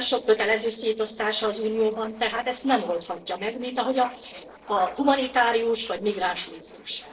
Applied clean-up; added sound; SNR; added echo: neural separator model SepFormer DNS4.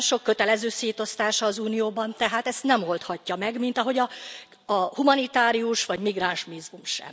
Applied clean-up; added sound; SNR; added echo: none; none; none; none.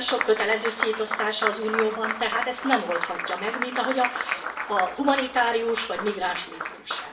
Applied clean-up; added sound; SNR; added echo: none; Applause; 5 dB; reverberation time 0.4 s.